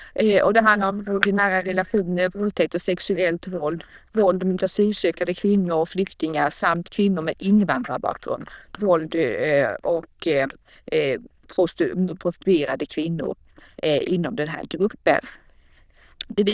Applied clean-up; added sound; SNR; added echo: neural diffusion model UNIVERSE++.